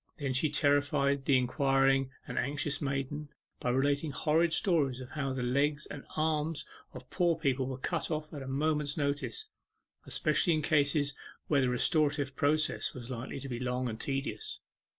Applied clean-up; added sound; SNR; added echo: none; none; none; none.